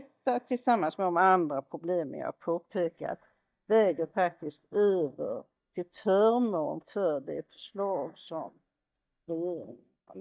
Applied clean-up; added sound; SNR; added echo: neural mask model DeepFilterNet 3.